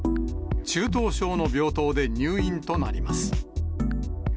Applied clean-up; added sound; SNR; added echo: none; none; none; none.